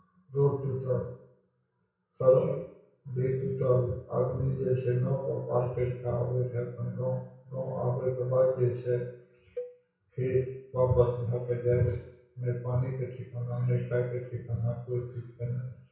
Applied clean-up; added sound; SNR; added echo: none; Cowbell; 17 dB; reverberation time 0.6 s.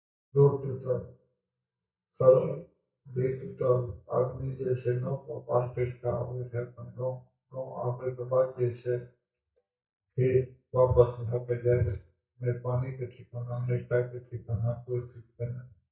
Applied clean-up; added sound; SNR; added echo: neural mask model DeepFilterNet 3.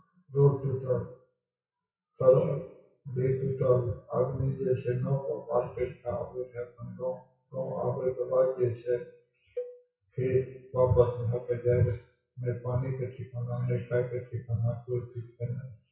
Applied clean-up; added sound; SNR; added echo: classical method WPE with log-MMSE.